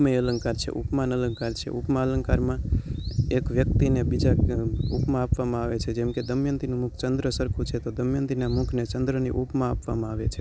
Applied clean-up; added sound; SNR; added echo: none; none; none; none.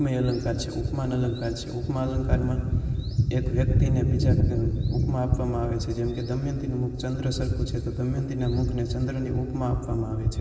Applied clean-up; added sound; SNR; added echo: none; none; none; reverberation time 2.9 s.